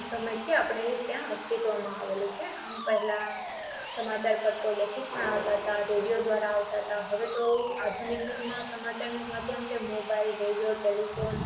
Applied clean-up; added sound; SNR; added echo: none; Sawing; 10 dB; reverberation time 0.7 s.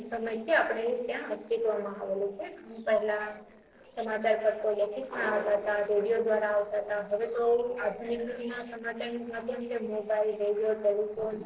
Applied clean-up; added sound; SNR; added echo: neural separator model SepFormer DNS4.